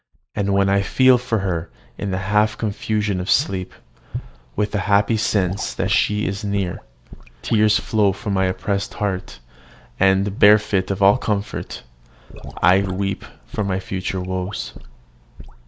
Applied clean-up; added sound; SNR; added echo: neural mask model DeepFilterNet 3.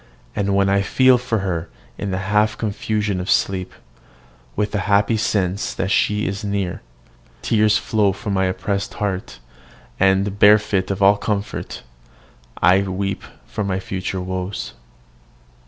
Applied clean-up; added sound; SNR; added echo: none; none; none; none.